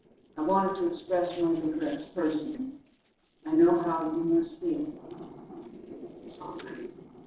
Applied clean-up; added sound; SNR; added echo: neural separator model SepFormer DNS4.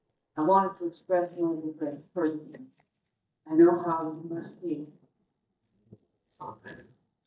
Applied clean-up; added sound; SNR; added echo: neural mask model DeepFilterNet 3.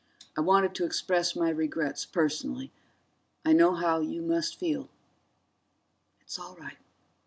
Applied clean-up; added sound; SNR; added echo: none; none; none; none.